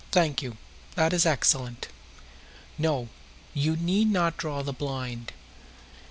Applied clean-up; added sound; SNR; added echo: none; none; none; none.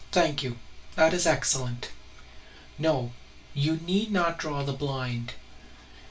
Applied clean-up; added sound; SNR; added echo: none; none; none; reverberation time 0.2 s.